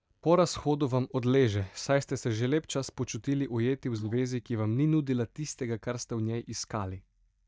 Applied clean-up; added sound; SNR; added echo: neural mask model DeepFilterNet 3.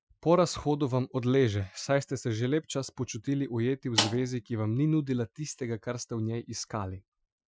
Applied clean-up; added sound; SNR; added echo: classical method Wiener filter.